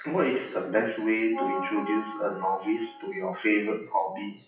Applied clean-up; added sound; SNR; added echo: classical method WPE with log-MMSE.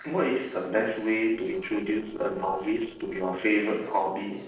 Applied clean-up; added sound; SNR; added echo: neural separator model SepFormer DNS4.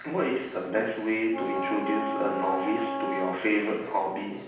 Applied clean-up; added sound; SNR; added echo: none; Wind instrument, woodwind instrument; 4 dB; reverberation time 0.9 s.